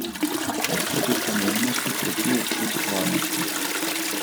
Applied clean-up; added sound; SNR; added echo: none; Toilet flush; -4 dB; none.